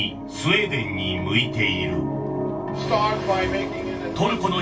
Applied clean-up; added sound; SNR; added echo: none; Mechanisms; 19 dB; reverberation time 0.2 s.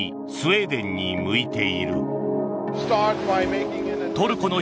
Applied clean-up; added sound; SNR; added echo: none; none; none; none.